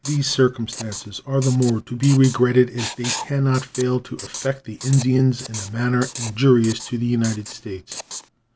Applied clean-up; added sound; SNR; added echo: none; Writing; 14 dB; none.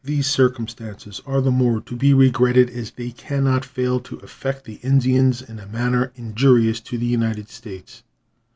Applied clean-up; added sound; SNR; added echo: none; none; none; none.